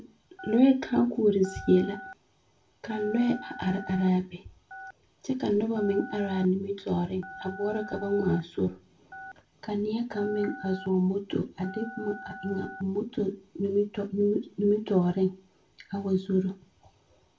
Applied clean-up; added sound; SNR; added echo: none; Telephone; 16 dB; reverberation time 0.2 s.